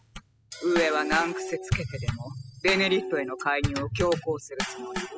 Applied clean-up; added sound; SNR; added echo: classical method spectral subtraction.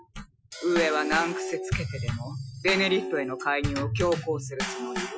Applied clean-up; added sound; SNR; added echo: classical method Wiener filter.